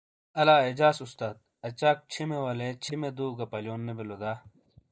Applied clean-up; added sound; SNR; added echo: neural mask model DeepFilterNet 3.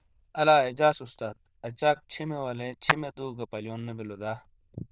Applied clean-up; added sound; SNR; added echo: neural diffusion model UNIVERSE++.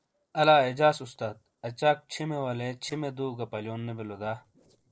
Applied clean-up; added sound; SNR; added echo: neural separator model SepFormer DNS4.